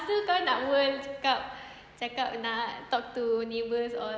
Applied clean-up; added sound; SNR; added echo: none; Printer / Engine; 16 dB; none.